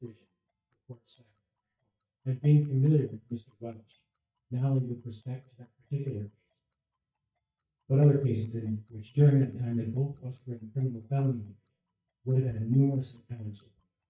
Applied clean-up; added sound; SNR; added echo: neural mask model DeepFilterNet 3.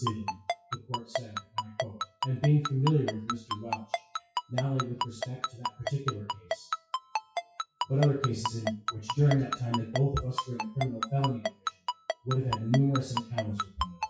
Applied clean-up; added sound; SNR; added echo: classical method WPE with log-MMSE.